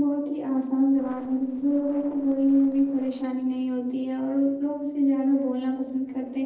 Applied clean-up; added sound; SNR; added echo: neural separator model SepFormer DNS4.